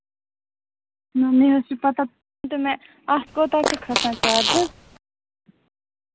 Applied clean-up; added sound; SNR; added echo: none; Fart; 1 dB; none.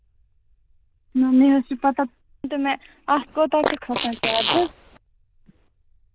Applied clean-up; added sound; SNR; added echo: neural diffusion model UNIVERSE++.